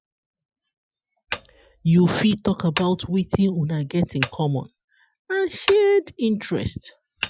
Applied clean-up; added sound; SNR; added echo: classical method Wiener filter.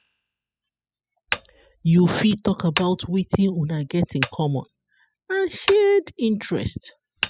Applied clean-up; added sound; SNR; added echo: classical method spectral subtraction.